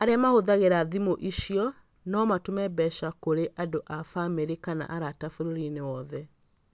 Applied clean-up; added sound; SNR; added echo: none; none; none; none.